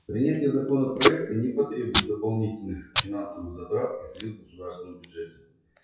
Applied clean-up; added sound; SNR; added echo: classical method WPE with log-MMSE.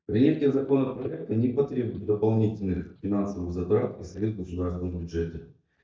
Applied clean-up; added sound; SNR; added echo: neural mask model DeepFilterNet 3.